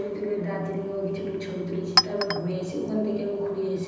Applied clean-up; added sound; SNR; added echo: none; Chink, clink; 4 dB; reverberation time 1.1 s.